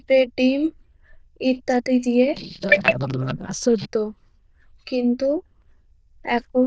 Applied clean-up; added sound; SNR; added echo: neural diffusion model UNIVERSE++.